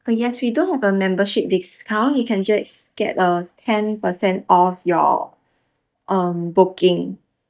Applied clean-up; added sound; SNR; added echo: neural mask model DeepFilterNet 3.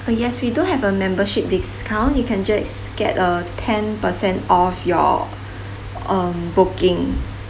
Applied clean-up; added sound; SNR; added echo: none; none; none; none.